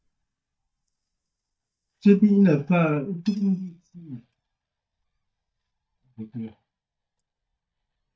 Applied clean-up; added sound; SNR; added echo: neural mask model DeepFilterNet 3.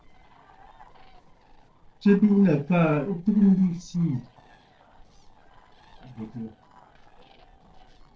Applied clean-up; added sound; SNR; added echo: neural separator model SepFormer DNS4.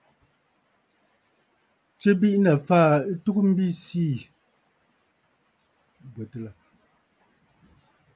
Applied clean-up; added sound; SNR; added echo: none; none; none; none.